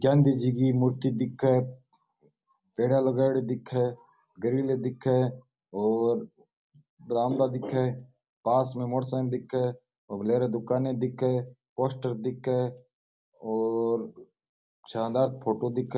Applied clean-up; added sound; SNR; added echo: none; none; none; none.